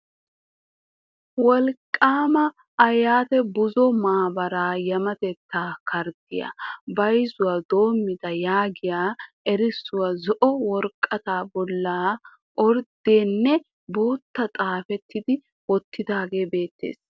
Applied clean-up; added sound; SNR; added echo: none; none; none; none.